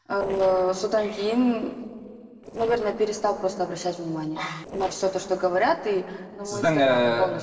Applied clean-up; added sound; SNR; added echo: neural separator model SepFormer DNS4.